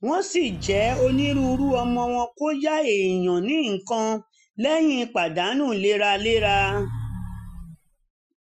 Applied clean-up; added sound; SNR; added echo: classical method Wiener filter.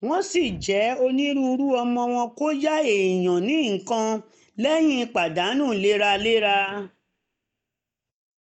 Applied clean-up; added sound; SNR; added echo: neural mask model DeepFilterNet 3.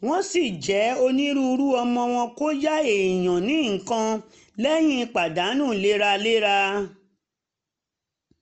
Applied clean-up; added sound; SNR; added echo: none; none; none; none.